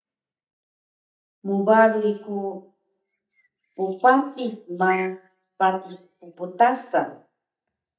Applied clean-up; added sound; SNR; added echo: neural mask model DeepFilterNet 3.